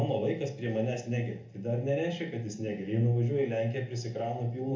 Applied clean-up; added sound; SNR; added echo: none; none; none; reverberation time 0.6 s.